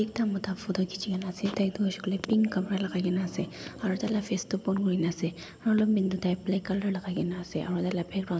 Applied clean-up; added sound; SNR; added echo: none; none; none; none.